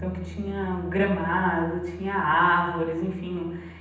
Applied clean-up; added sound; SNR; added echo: none; Bass guitar; 15 dB; reverberation time 0.9 s.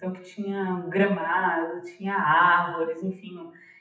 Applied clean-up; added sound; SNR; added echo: classical method WPE with log-MMSE.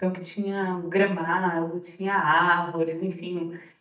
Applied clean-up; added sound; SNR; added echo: neural mask model DeepFilterNet 3.